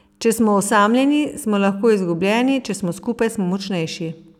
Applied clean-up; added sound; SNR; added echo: none; none; none; none.